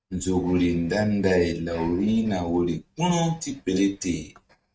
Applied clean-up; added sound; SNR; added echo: neural mask model RNNoise.